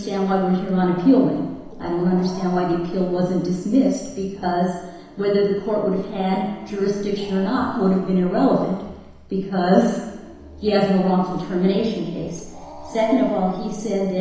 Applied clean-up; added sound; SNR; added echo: none; Growling; 18 dB; reverberation time 1.0 s.